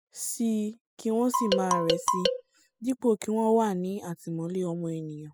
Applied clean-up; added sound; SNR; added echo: classical method spectral subtraction.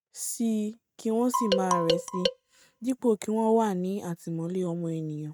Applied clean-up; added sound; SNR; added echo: neural mask model RNNoise.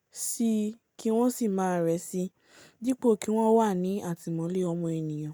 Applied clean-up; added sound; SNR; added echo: none; none; none; none.